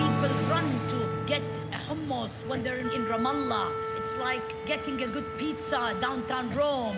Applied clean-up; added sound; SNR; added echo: none; Strum + Wind instrument, woodwind instrument; 2 dB; none.